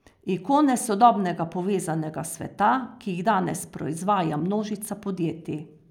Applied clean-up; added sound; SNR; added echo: none; none; none; none.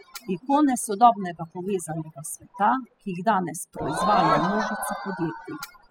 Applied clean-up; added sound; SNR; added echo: classical method spectral subtraction.